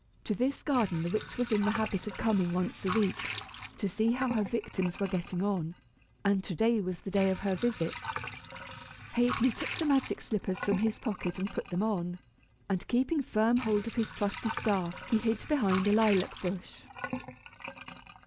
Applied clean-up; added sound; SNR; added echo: none; Sink (filling or washing) / Water; 11 dB; none.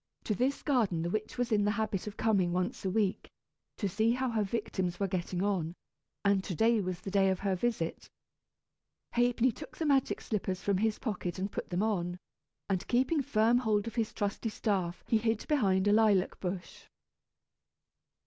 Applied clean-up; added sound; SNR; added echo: none; none; none; none.